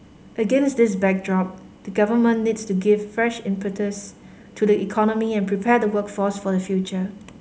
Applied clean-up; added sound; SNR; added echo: none; none; none; none.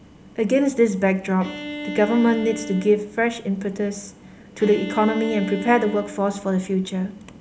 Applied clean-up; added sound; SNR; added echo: none; Bowed string instrument; 12 dB; none.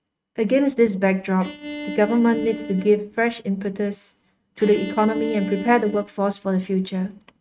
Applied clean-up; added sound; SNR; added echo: neural mask model RNNoise.